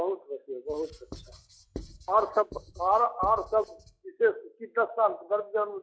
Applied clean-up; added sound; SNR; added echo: classical method log-MMSE.